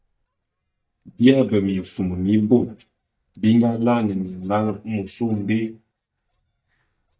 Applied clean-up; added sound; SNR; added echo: neural mask model DeepFilterNet 3.